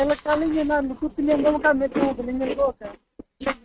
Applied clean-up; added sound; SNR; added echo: neural mask model RNNoise.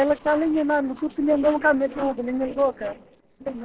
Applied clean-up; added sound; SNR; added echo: neural separator model SepFormer DNS4.